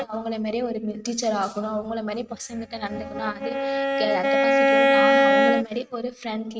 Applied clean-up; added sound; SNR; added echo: neural mask model RNNoise.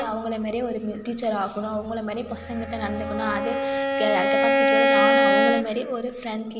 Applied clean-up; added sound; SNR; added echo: none; Bowed string instrument; -3 dB; none.